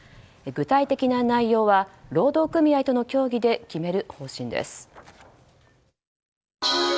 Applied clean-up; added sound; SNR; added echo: none; none; none; none.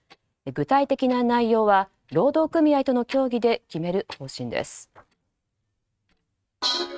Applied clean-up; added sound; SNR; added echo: neural mask model RNNoise.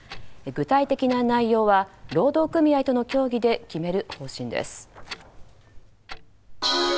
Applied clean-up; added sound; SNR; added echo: none; Clock; 18 dB; none.